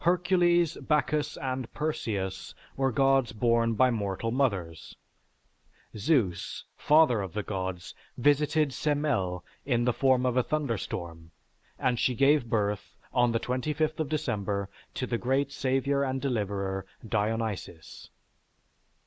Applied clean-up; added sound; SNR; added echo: neural mask model Resemble Enhance denoiser.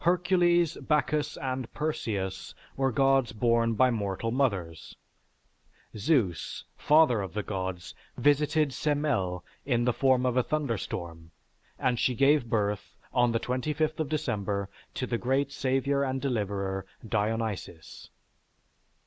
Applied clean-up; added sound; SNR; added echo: none; none; none; none.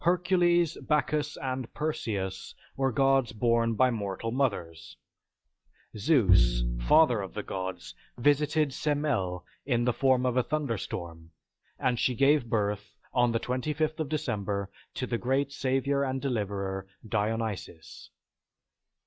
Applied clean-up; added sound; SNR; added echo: classical method log-MMSE.